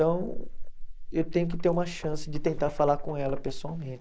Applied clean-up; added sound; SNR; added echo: neural mask model Resemble Enhance denoiser.